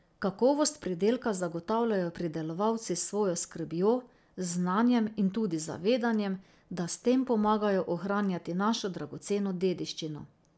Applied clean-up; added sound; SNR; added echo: none; none; none; none.